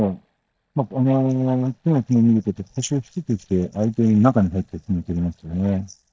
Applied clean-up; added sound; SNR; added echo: neural mask model DeepFilterNet 3.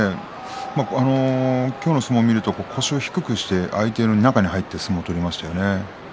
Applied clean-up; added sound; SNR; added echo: none; none; none; none.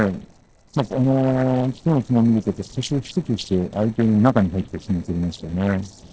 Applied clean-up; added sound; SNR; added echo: neural separator model SepFormer DNS4.